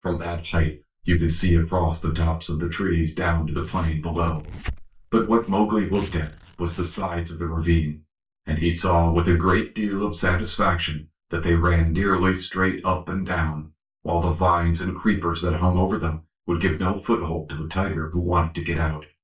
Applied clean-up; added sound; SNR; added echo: neural mask model DeepFilterNet 3.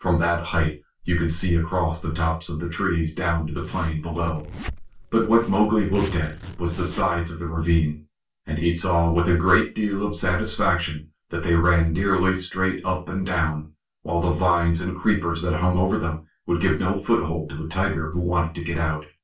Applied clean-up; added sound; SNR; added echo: none; Zipper (clothing); 12 dB; reverberation time 0.2 s.